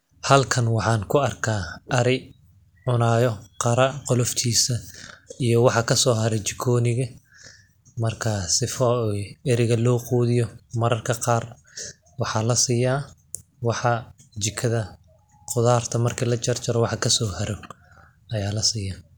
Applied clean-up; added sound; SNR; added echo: none; none; none; none.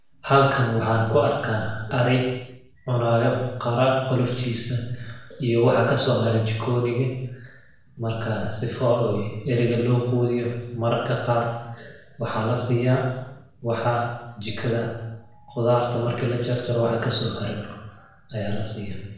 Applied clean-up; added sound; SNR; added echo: none; none; none; reverberation time 0.9 s.